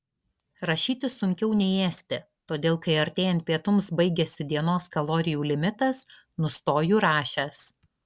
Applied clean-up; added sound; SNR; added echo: none; none; none; none.